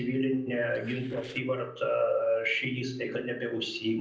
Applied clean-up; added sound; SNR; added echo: neural separator model SepFormer DNS4.